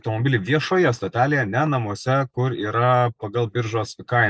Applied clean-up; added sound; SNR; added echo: neural mask model Resemble Enhance denoiser.